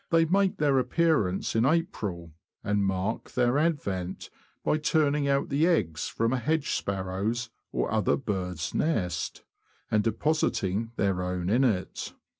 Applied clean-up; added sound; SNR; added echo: none; none; none; none.